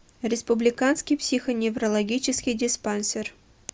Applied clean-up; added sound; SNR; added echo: none; none; none; none.